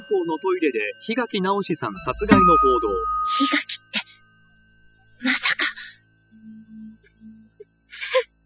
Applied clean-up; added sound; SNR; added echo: classical method spectral subtraction.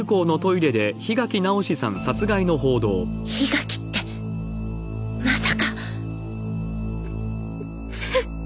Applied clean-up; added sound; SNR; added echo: none; none; none; none.